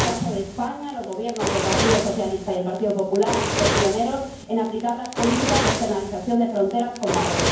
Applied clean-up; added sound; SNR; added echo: none; Fire; 2 dB; reverberation time 0.9 s.